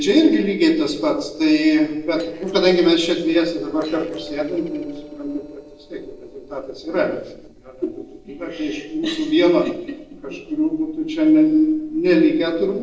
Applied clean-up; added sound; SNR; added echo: neural separator model SepFormer DNS4.